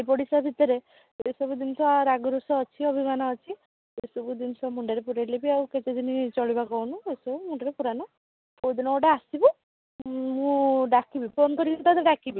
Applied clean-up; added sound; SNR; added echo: none; none; none; none.